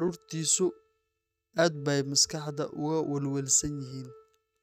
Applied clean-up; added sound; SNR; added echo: neural mask model RNNoise.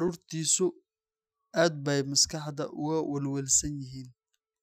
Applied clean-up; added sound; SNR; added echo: classical method Wiener filter.